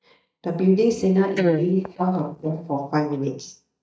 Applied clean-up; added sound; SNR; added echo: neural mask model DeepFilterNet 3.